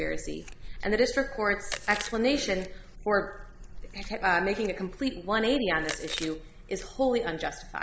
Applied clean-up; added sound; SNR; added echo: none; Chewing, mastication; 17 dB; none.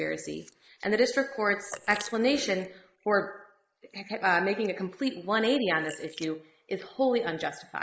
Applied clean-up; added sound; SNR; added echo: neural mask model Resemble Enhance denoiser.